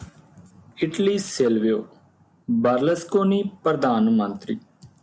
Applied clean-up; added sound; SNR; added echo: none; none; none; none.